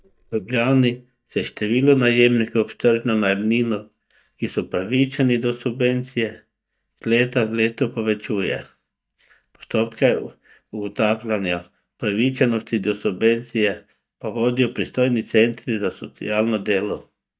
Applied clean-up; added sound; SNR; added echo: neural mask model DeepFilterNet 3.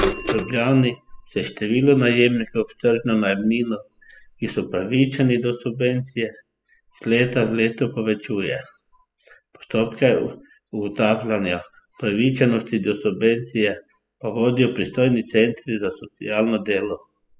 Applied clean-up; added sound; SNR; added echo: classical method spectral subtraction.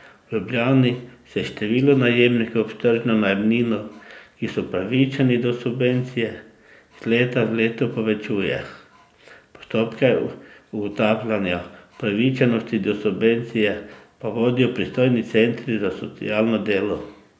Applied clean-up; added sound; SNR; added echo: none; none; none; none.